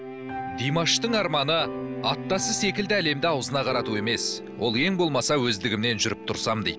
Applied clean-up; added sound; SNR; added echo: none; none; none; none.